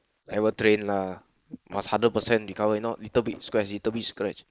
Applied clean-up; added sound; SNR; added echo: neural mask model Resemble Enhance denoiser.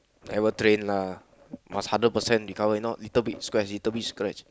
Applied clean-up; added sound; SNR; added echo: none; none; none; none.